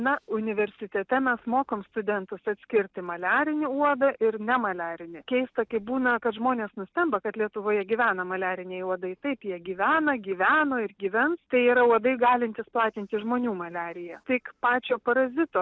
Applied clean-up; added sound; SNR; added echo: none; none; none; none.